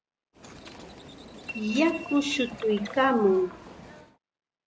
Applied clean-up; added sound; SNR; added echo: none; Subway, metro, underground; 12 dB; none.